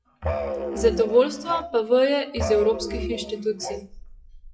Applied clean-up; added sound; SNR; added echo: classical method WPE with log-MMSE.